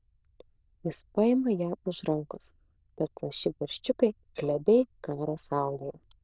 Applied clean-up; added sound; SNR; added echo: neural diffusion model UNIVERSE++.